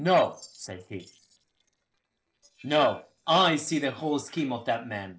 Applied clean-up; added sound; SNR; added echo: neural separator model SepFormer DNS4.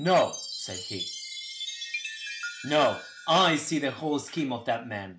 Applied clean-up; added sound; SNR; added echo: none; Chime; 11 dB; none.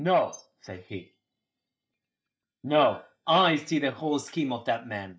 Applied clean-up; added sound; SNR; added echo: neural mask model DeepFilterNet 3.